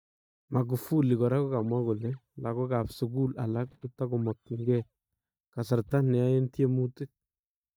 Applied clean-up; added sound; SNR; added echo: neural mask model DeepFilterNet 3.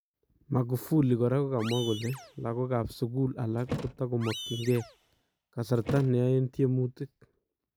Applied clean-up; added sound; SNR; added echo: none; Thump, thud + Animal; 13 dB; none.